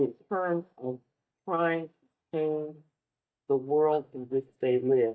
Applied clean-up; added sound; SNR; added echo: neural mask model DeepFilterNet 3.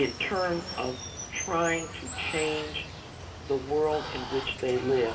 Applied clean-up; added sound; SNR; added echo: none; Water; 9 dB; reverberation time 2.4 s.